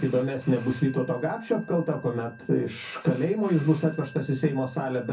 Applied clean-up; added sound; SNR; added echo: none; Telephone; 16 dB; reverberation time 0.3 s.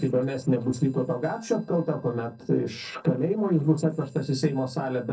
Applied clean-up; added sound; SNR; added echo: neural separator model SepFormer DNS4.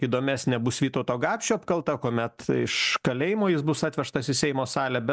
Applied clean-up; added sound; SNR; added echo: none; none; none; none.